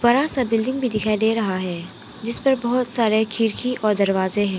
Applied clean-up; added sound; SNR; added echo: none; none; none; none.